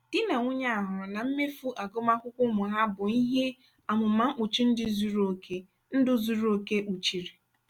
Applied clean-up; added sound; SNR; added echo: none; none; none; none.